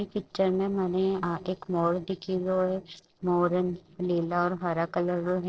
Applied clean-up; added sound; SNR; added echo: neural separator model SepFormer DNS4.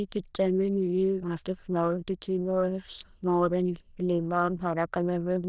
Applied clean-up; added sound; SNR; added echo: neural diffusion model UNIVERSE++.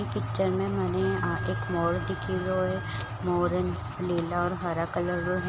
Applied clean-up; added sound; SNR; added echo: none; Wind instrument, woodwind instrument; 15 dB; none.